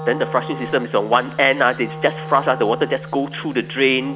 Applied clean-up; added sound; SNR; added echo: none; Wind instrument, woodwind instrument; 12 dB; none.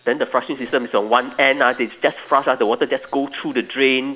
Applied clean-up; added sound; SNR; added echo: none; none; none; none.